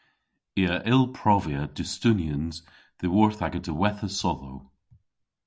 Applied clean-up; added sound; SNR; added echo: none; none; none; none.